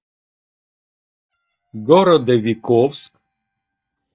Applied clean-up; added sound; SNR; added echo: neural mask model DeepFilterNet 3.